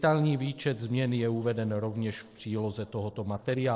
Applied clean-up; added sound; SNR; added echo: neural separator model SepFormer DNS4.